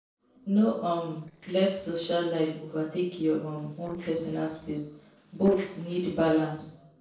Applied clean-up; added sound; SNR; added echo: neural separator model SepFormer DNS4.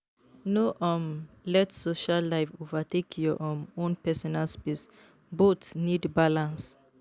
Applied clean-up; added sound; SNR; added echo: none; none; none; none.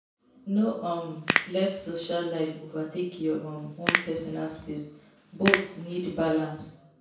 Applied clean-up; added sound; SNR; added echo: none; Crack / Crackle; 0 dB; reverberation time 0.6 s.